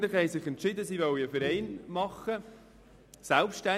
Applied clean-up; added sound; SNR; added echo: none; Bowed string instrument; 16 dB; none.